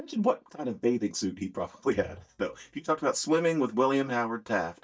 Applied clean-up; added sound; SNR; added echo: neural mask model DeepFilterNet 3.